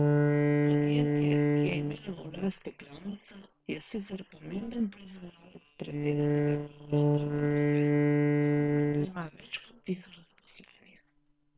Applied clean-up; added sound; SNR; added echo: neural separator model SepFormer WHAM!.